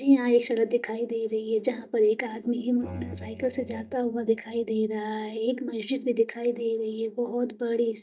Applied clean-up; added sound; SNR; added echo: neural mask model DeepFilterNet 3.